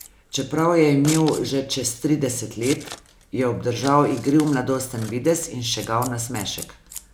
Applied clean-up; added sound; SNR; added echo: none; Scissors; 17 dB; none.